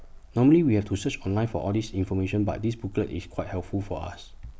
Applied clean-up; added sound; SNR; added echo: none; none; none; none.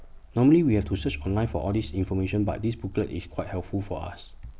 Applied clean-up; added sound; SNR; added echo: none; Bowed string instrument; 14 dB; none.